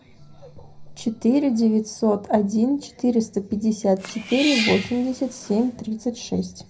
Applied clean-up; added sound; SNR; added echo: none; Cat; 9 dB; reverberation time 0.4 s.